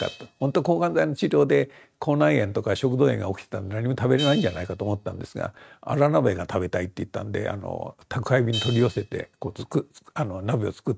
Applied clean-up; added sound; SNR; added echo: neural mask model RNNoise.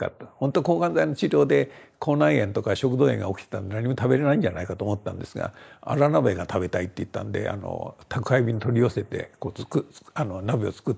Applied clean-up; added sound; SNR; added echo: neural mask model Resemble Enhance denoiser.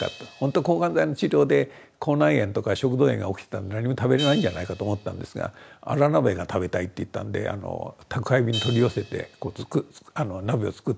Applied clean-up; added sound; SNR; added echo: none; Crash cymbal; 18 dB; none.